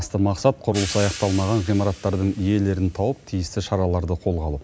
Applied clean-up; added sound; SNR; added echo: none; Hi-hat; 17 dB; none.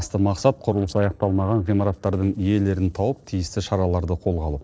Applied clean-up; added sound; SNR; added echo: neural separator model SepFormer DNS4.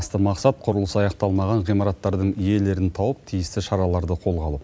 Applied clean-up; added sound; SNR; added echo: none; none; none; none.